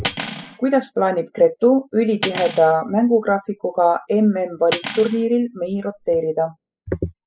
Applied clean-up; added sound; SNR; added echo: classical method spectral subtraction.